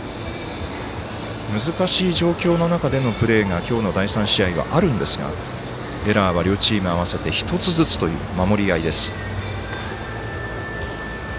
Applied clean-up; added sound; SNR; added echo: none; none; none; none.